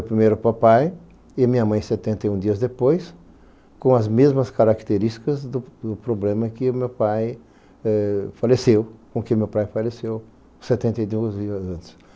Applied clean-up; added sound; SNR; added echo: none; none; none; none.